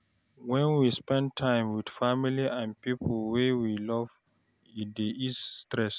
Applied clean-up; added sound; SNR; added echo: none; none; none; none.